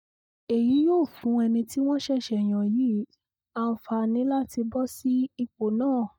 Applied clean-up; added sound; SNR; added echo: neural mask model DeepFilterNet 3.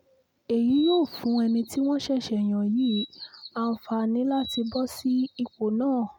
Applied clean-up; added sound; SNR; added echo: none; Bird vocalization, bird call, bird song; 16 dB; none.